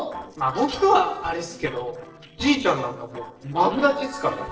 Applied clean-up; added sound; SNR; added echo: neural separator model SepFormer DNS4.